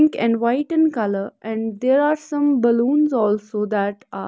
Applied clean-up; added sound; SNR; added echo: none; none; none; none.